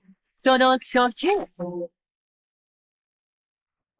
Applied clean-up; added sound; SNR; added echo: neural mask model Resemble Enhance denoiser.